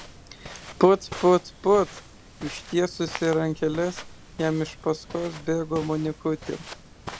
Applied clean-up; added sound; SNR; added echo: none; Walk, footsteps; 16 dB; none.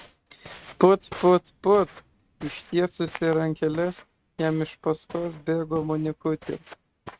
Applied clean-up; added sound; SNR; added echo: neural mask model RNNoise.